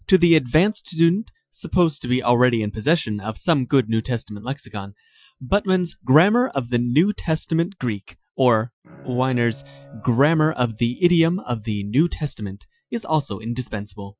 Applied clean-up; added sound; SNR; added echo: classical method Wiener filter.